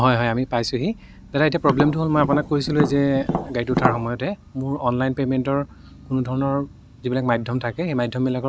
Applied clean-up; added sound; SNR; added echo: none; Tap; 4 dB; none.